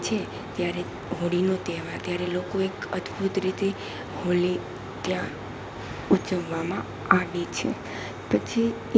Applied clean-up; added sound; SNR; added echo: none; none; none; none.